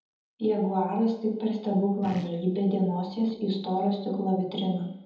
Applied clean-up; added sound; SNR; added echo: none; Fart; 18 dB; reverberation time 1.0 s.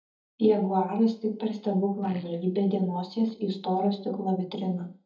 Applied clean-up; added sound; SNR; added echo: neural mask model DeepFilterNet 3.